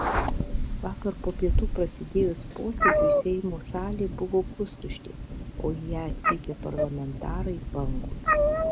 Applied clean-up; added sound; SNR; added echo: none; Meow; -3 dB; none.